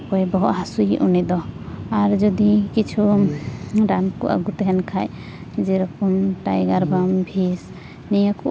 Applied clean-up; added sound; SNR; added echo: none; Brass instrument; 11 dB; none.